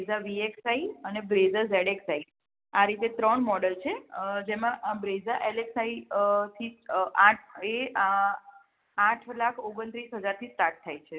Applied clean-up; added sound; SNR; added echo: none; none; none; none.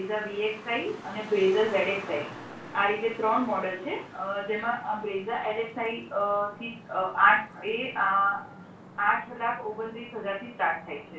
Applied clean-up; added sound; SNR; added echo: none; Traffic noise, roadway noise; 16 dB; reverberation time 0.3 s.